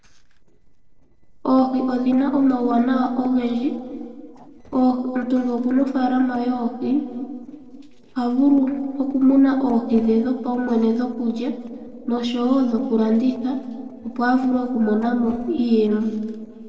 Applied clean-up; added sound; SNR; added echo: neural separator model SepFormer DNS4.